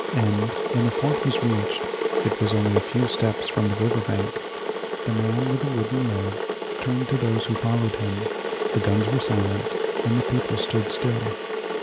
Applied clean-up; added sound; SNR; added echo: none; Boiling / Water; 3 dB; none.